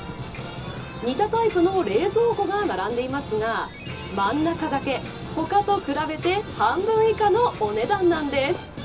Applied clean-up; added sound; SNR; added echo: none; Ocean; 16 dB; reverberation time 0.2 s.